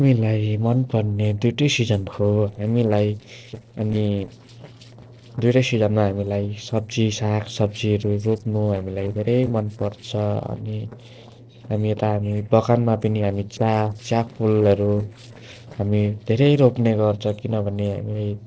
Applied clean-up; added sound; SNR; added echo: neural separator model SepFormer DNS4.